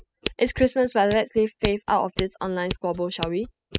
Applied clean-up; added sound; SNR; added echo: classical method spectral subtraction.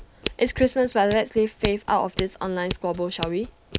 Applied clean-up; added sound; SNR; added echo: none; Scissors; 10 dB; none.